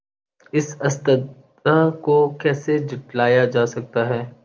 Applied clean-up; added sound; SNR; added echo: none; none; none; none.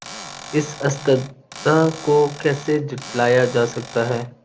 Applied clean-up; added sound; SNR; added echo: none; Cupboard open or close / Door; 16 dB; none.